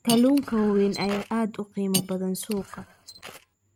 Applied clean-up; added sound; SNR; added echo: neural mask model RNNoise.